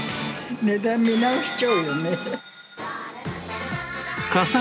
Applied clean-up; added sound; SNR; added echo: none; none; none; none.